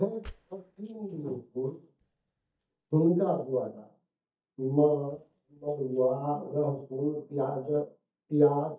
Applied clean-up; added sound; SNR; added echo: neural mask model DeepFilterNet 3.